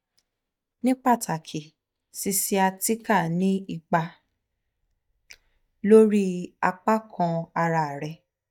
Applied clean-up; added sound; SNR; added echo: neural mask model DeepFilterNet 3.